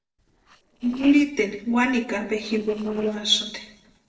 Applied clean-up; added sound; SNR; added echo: neural separator model SepFormer DNS4.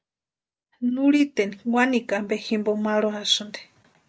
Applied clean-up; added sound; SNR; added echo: none; none; none; none.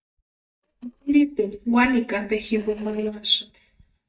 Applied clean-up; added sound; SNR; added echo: neural mask model DeepFilterNet 3.